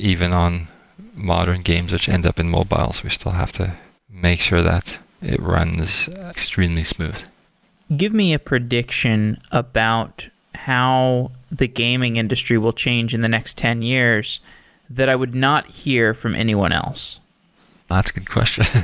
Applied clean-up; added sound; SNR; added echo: none; none; none; none.